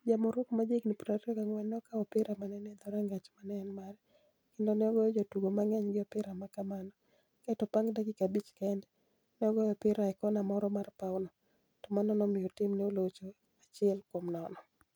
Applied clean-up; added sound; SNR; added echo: none; none; none; none.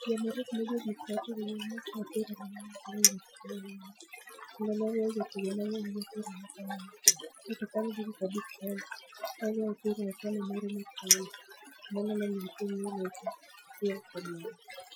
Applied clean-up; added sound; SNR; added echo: classical method Wiener filter.